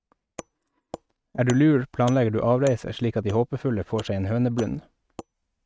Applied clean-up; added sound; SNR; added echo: neural mask model RNNoise.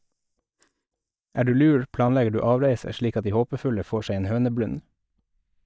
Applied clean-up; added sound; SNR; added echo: neural mask model DeepFilterNet 3.